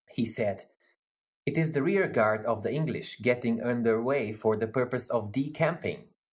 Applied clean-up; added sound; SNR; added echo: none; none; none; none.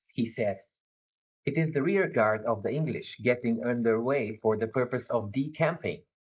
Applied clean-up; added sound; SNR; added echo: neural mask model Resemble Enhance denoiser.